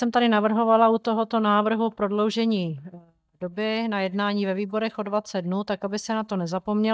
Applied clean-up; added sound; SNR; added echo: neural mask model DeepFilterNet 3.